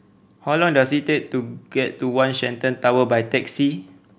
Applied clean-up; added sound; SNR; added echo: none; none; none; none.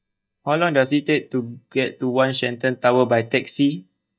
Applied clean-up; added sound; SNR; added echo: neural mask model DeepFilterNet 3.